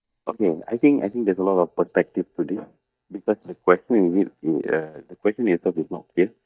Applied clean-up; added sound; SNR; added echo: neural mask model DeepFilterNet 3.